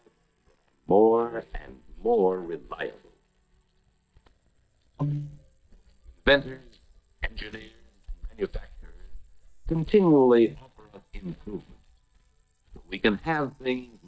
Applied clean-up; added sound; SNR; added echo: neural mask model DeepFilterNet 3.